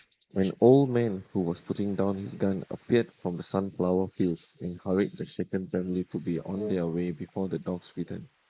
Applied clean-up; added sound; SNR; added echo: neural mask model Resemble Enhance denoiser.